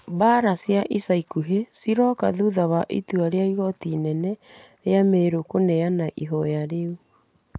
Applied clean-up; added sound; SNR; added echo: none; none; none; none.